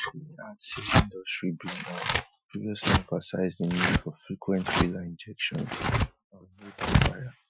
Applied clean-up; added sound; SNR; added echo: classical method Wiener filter.